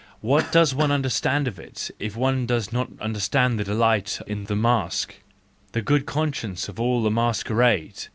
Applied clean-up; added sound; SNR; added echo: none; Cough; 12 dB; none.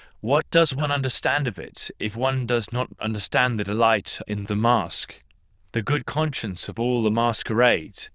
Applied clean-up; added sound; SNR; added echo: neural diffusion model UNIVERSE++.